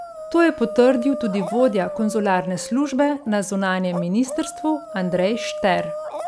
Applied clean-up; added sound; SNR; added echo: none; Dog; 11 dB; none.